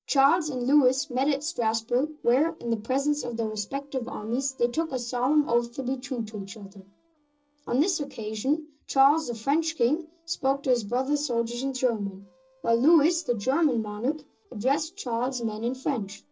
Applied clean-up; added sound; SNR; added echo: neural separator model SepFormer DNS4.